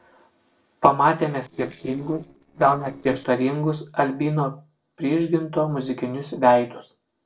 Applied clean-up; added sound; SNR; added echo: neural separator model SepFormer DNS4.